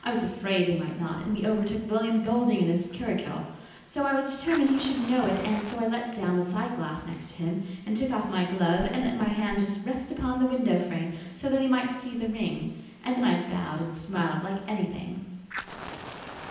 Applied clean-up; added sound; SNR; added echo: none; Fire; 18 dB; reverberation time 0.9 s.